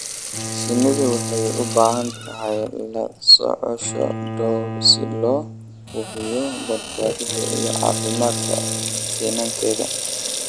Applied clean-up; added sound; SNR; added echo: none; Sink (filling or washing) / Water tap, faucet + Bowed string instrument; 4 dB; none.